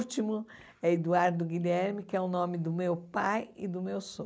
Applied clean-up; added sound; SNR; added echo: none; none; none; none.